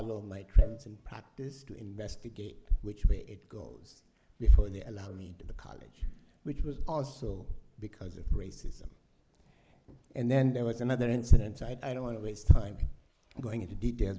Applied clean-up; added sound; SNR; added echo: neural mask model Resemble Enhance denoiser.